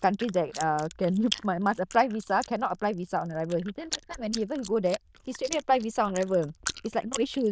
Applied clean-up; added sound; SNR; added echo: neural diffusion model UNIVERSE++.